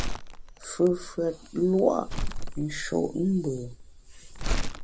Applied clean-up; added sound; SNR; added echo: none; Crumpling, crinkling; 3 dB; none.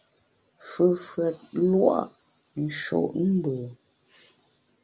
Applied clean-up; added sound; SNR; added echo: none; none; none; none.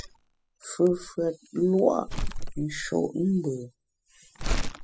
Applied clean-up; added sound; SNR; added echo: classical method spectral subtraction.